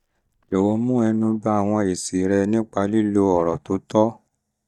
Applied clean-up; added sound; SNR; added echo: neural mask model DeepFilterNet 3.